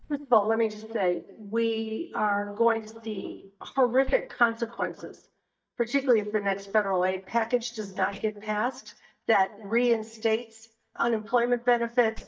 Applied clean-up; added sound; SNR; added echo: neural mask model DeepFilterNet 3.